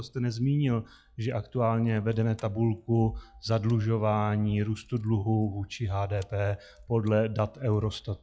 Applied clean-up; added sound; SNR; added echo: classical method log-MMSE.